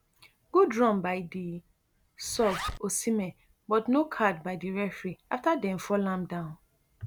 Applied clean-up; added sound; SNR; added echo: none; Zipper (clothing); 13 dB; none.